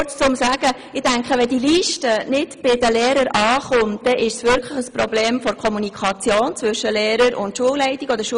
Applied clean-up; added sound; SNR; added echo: none; none; none; none.